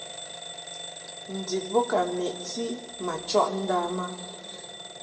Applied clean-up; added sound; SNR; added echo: none; Alarm / Bell; 10 dB; reverberation time 1.5 s.